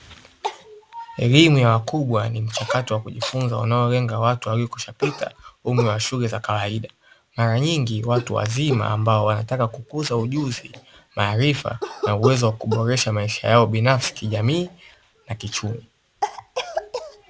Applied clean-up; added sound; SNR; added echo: none; Cough; 12 dB; none.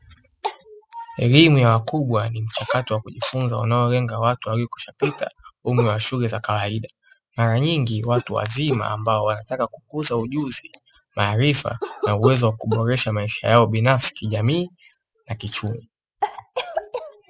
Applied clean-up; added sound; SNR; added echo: classical method spectral subtraction.